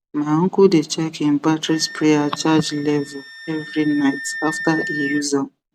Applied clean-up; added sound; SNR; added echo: none; Wind instrument, woodwind instrument; 13 dB; none.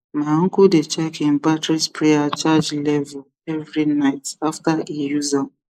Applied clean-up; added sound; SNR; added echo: neural mask model Resemble Enhance denoiser.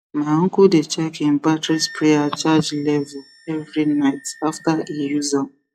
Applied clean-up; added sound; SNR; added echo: classical method log-MMSE.